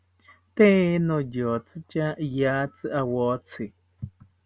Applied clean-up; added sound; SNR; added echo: none; none; none; none.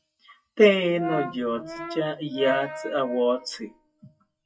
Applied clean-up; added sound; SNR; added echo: classical method WPE with log-MMSE.